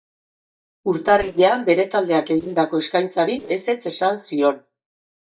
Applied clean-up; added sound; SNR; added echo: neural mask model DeepFilterNet 3.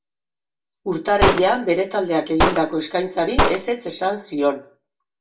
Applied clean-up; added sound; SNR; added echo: none; Gunshot, gunfire; 1 dB; reverberation time 0.2 s.